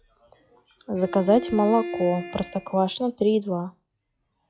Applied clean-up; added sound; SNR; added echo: classical method log-MMSE.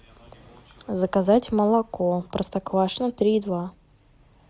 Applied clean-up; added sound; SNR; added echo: none; none; none; none.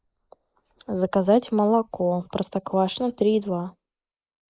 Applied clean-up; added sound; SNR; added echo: neural mask model Resemble Enhance denoiser.